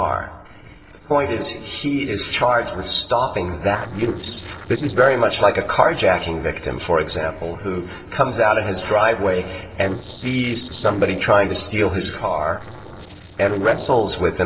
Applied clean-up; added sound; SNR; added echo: neural separator model SepFormer DNS4.